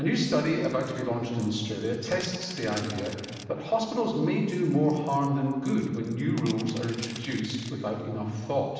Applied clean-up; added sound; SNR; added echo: none; Coin (dropping); 18 dB; reverberation time 1.6 s.